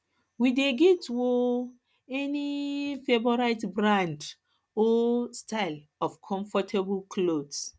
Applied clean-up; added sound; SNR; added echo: none; none; none; none.